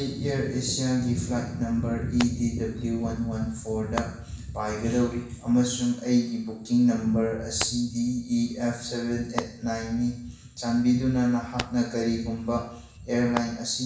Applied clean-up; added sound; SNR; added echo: none; Hands; 15 dB; reverberation time 0.7 s.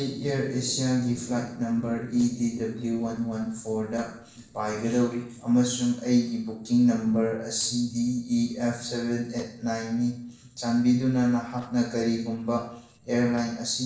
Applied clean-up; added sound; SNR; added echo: neural separator model SepFormer DNS4.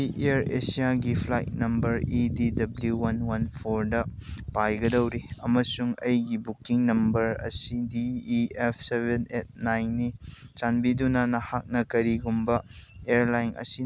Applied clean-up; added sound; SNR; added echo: none; none; none; none.